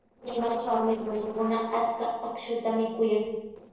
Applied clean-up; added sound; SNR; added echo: neural separator model SepFormer DNS4.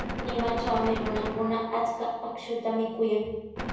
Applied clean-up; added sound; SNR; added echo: none; Gunshot, gunfire; 7 dB; reverberation time 1.1 s.